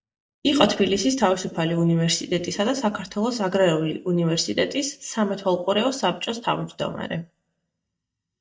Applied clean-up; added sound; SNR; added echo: neural mask model DeepFilterNet 3.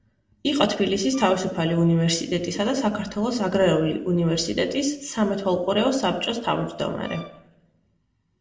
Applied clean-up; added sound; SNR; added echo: neural separator model SepFormer DNS4.